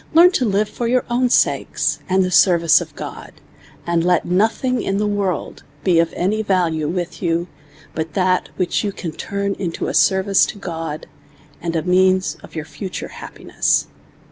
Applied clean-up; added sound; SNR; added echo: none; none; none; none.